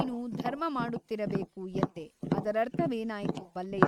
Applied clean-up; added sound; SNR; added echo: neural mask model RNNoise.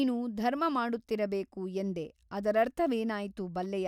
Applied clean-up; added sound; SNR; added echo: none; none; none; none.